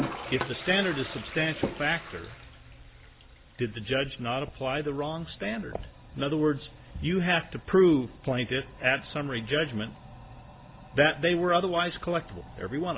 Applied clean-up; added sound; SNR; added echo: none; Toilet flush; 14 dB; none.